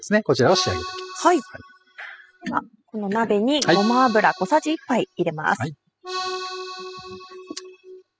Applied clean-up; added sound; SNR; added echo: classical method spectral subtraction.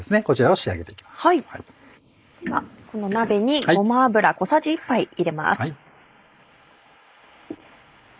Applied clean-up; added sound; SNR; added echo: neural mask model Resemble Enhance denoiser.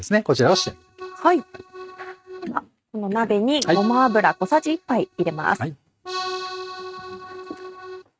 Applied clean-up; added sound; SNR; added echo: neural mask model RNNoise.